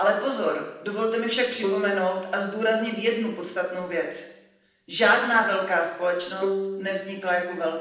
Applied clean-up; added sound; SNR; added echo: none; Bowed string instrument; 10 dB; reverberation time 0.9 s.